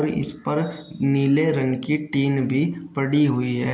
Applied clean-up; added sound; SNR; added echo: none; none; none; none.